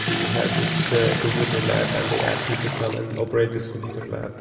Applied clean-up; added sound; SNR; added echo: none; Sink (filling or washing) / Water tap, faucet; 1 dB; reverberation time 2.8 s.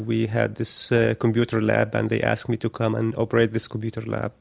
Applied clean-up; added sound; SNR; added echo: none; none; none; none.